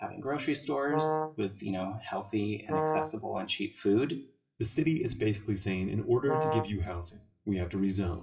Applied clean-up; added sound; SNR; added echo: classical method WPE with log-MMSE.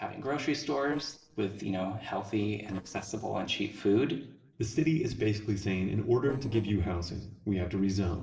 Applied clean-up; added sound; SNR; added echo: neural separator model SepFormer DNS4.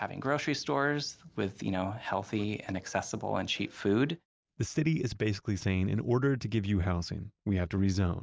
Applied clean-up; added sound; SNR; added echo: none; none; none; none.